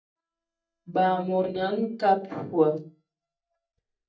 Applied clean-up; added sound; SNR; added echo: neural mask model DeepFilterNet 3.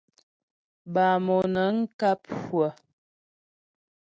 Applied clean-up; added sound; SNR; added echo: none; none; none; none.